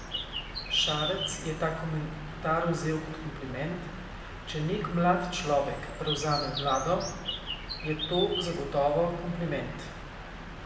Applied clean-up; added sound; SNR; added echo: none; Bird; 7 dB; reverberation time 1.1 s.